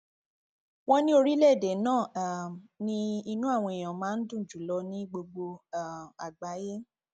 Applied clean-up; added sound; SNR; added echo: none; none; none; none.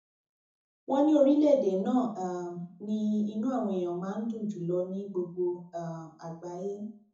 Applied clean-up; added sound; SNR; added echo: none; none; none; reverberation time 0.5 s.